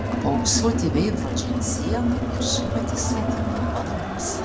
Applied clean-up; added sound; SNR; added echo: none; Crowd; -3 dB; none.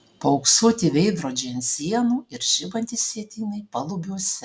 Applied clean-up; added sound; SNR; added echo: none; none; none; none.